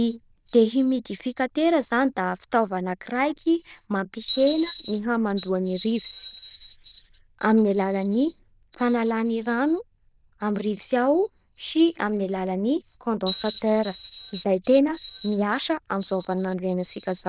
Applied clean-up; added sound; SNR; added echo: neural diffusion model UNIVERSE++.